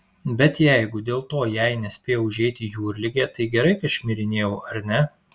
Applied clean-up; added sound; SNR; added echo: none; none; none; none.